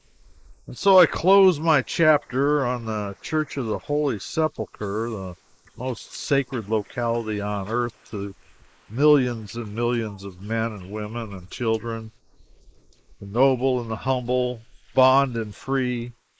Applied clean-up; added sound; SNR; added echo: neural mask model Resemble Enhance denoiser.